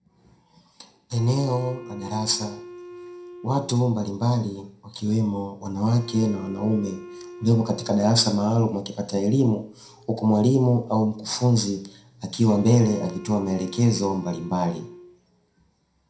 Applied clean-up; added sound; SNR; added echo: none; Wind instrument, woodwind instrument; 17 dB; reverberation time 0.4 s.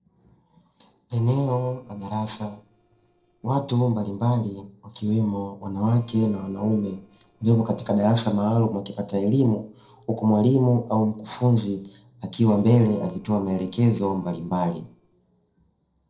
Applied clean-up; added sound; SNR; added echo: neural separator model SepFormer DNS4.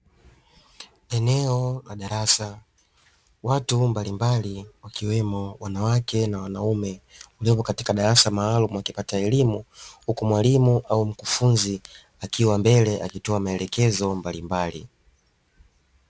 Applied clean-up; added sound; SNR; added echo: none; none; none; none.